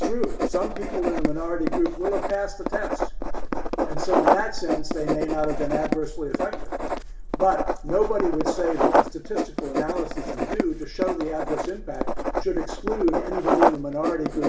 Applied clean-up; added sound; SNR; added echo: none; Writing; 1 dB; reverberation time 0.2 s.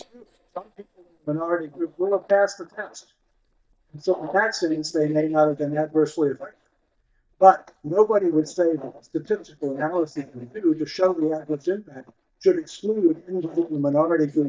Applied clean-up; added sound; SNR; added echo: neural mask model DeepFilterNet 3.